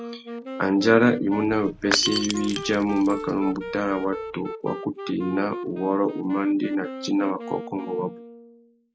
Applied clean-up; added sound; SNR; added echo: none; Wind instrument, woodwind instrument + Shatter / Crushing; 9 dB; none.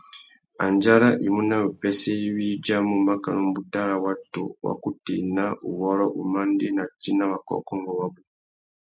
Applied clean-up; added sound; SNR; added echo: none; none; none; none.